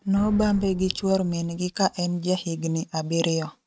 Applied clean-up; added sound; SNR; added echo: neural mask model RNNoise.